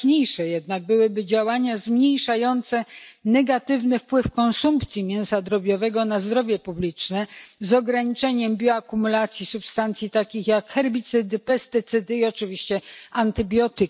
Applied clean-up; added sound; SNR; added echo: none; none; none; none.